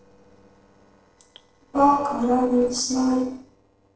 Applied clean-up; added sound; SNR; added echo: neural separator model SepFormer DNS4.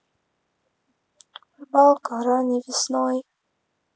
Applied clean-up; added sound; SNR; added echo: none; none; none; none.